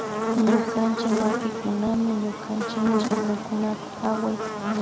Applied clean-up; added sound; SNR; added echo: none; Buzz; 2 dB; none.